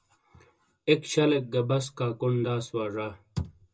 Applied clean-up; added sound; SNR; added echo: none; none; none; reverberation time 0.2 s.